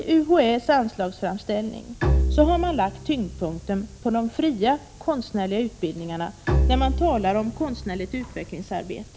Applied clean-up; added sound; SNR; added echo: none; Bowed string instrument; 5 dB; none.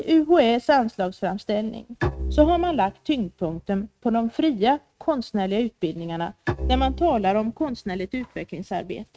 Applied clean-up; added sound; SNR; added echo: neural mask model RNNoise.